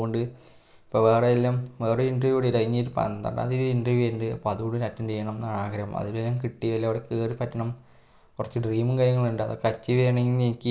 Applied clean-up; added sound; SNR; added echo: none; none; none; none.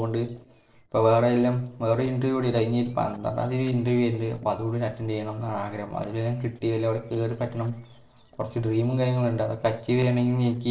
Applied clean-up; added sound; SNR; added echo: neural separator model SepFormer DNS4.